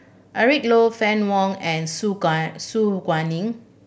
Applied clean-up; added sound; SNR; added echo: none; none; none; none.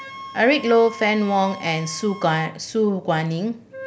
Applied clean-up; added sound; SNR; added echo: none; Wind instrument, woodwind instrument; 17 dB; none.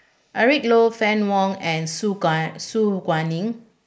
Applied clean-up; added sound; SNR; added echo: neural mask model Resemble Enhance denoiser.